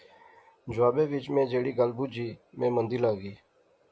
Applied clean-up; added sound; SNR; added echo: none; none; none; none.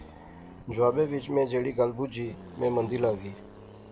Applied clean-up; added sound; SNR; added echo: none; Accelerating, revving, vroom; 18 dB; none.